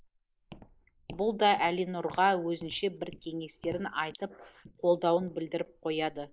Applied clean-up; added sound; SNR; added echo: neural mask model Resemble Enhance denoiser.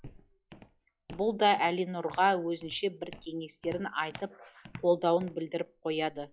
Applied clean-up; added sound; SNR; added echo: classical method log-MMSE.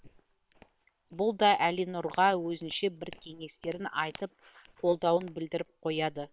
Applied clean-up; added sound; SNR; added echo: neural separator model SepFormer WHAM!.